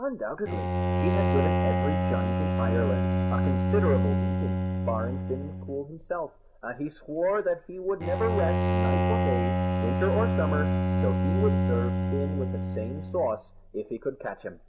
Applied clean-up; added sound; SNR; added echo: none; Bowed string instrument; -5 dB; none.